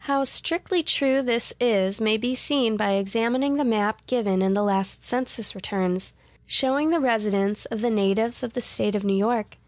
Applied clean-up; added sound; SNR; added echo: none; none; none; none.